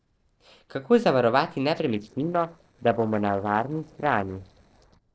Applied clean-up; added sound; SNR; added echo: neural separator model SepFormer DNS4.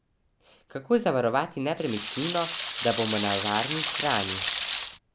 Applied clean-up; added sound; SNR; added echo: none; Rain; -3 dB; none.